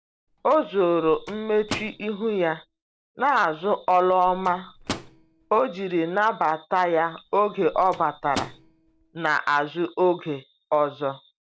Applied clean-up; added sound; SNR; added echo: none; Microwave oven; 16 dB; none.